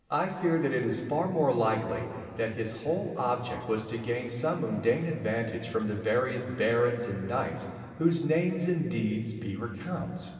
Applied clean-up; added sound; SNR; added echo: none; none; none; reverberation time 2.5 s.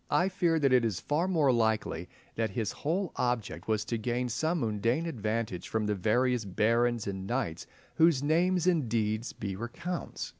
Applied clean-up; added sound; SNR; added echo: none; none; none; none.